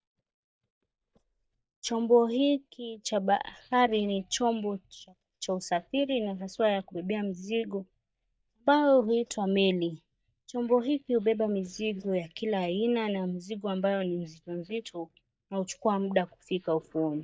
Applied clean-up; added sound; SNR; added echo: neural mask model DeepFilterNet 3.